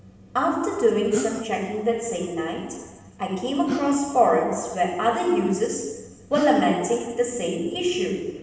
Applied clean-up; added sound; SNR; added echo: none; Gasp; 14 dB; reverberation time 1.2 s.